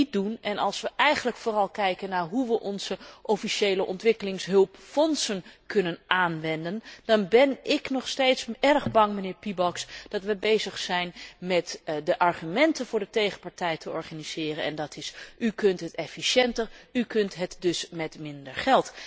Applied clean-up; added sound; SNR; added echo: none; none; none; none.